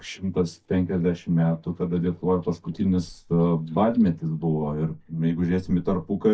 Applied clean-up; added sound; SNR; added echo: neural mask model DeepFilterNet 3.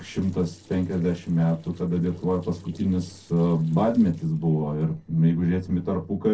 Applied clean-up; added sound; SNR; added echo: neural separator model SepFormer DNS4.